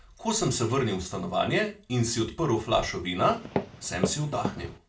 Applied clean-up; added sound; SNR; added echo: none; Walk, footsteps; 5 dB; reverberation time 0.3 s.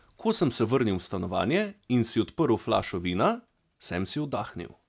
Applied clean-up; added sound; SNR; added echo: none; none; none; none.